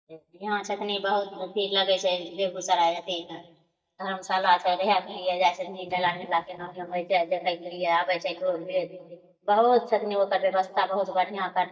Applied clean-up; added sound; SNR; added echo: neural mask model DeepFilterNet 3.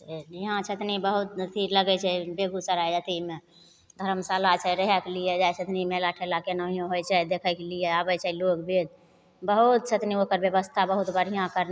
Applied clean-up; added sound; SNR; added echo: none; none; none; none.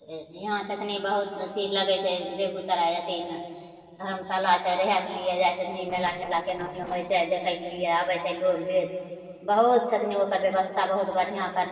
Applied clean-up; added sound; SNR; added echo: neural separator model SepFormer DNS4.